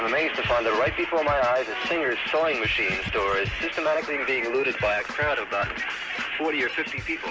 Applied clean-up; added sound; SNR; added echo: none; none; none; none.